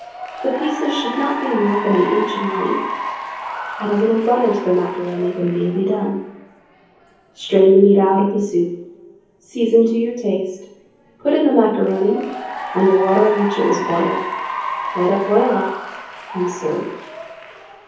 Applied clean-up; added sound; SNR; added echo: none; Applause / Cheering; 10 dB; reverberation time 0.9 s.